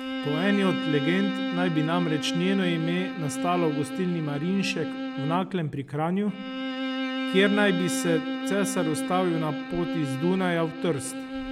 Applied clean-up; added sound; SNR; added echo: none; Bowed string instrument; 4 dB; none.